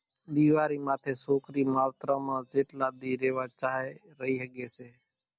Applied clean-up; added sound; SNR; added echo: none; none; none; none.